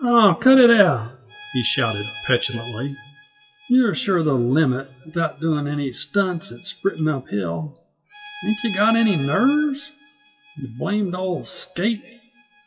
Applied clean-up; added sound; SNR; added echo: classical method WPE with log-MMSE.